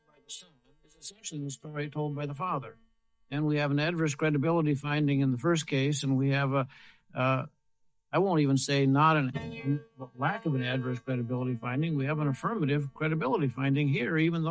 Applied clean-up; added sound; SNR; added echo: neural mask model DeepFilterNet 3.